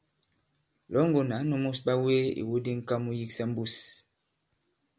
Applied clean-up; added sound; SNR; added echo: none; none; none; none.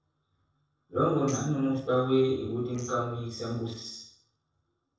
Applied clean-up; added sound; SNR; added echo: neural separator model SepFormer DNS4.